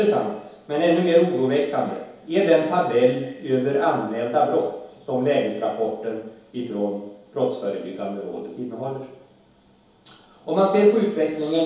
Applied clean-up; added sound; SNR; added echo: none; none; none; reverberation time 2.2 s.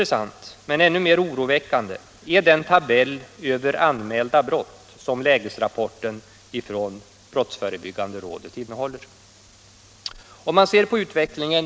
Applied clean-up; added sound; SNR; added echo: none; none; none; none.